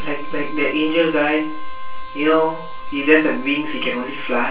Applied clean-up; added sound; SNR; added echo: none; Wind instrument, woodwind instrument; 17 dB; reverberation time 0.2 s.